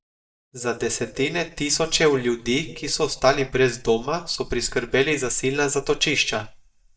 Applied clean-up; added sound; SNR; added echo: neural mask model DeepFilterNet 3.